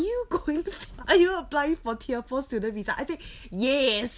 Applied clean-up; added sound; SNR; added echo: none; none; none; none.